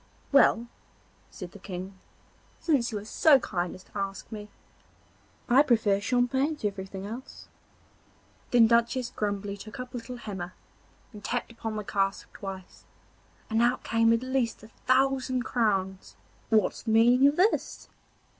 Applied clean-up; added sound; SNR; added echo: none; none; none; none.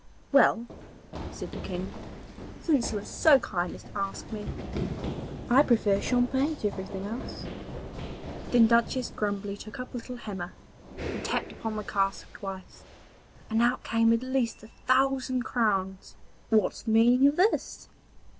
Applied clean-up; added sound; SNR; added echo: none; Run; 11 dB; none.